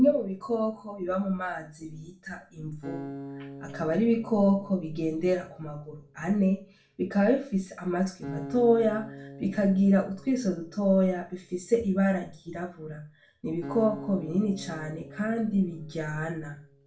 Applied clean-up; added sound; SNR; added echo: none; Acoustic guitar; 17 dB; reverberation time 0.3 s.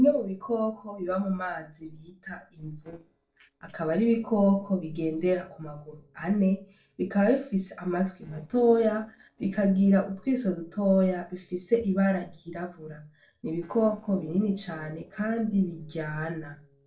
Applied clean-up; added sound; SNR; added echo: neural separator model SepFormer DNS4.